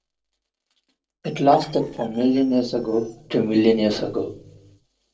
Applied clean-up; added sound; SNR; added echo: neural separator model SepFormer DNS4.